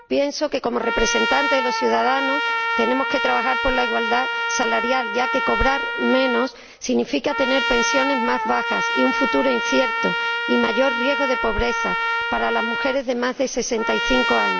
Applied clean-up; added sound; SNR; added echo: none; Trumpet; 1 dB; none.